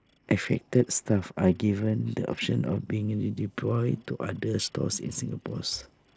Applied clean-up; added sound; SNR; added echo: neural separator model SepFormer DNS4.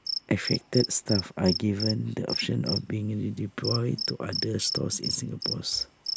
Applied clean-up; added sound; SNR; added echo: none; Cricket; 5 dB; none.